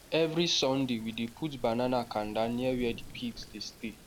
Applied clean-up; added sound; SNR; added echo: none; Thunder / Rain; 17 dB; none.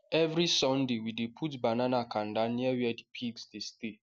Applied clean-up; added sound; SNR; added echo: none; none; none; none.